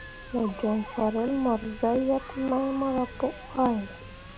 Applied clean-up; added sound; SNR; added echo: none; Drill + Chatter; 12 dB; none.